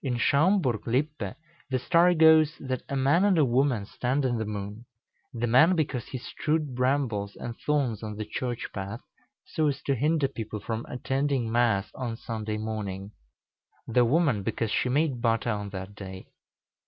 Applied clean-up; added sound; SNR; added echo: none; none; none; none.